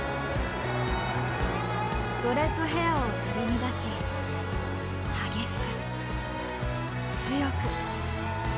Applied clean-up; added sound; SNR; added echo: none; Wind instrument, woodwind instrument; 14 dB; none.